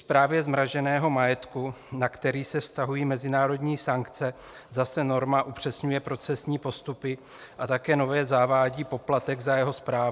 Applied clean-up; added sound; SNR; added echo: none; none; none; none.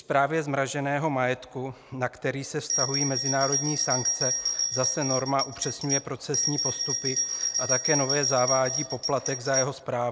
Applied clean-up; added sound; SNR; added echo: none; Bell; 0 dB; none.